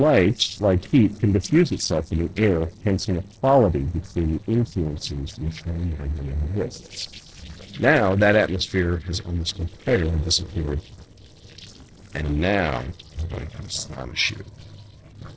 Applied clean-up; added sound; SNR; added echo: neural separator model SepFormer DNS4.